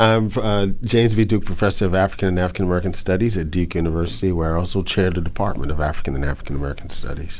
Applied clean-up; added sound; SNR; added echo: none; none; none; none.